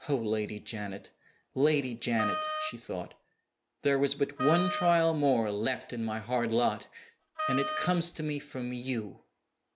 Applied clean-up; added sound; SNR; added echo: none; Wind instrument, woodwind instrument; 5 dB; none.